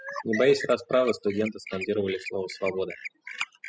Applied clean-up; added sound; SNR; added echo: classical method spectral subtraction.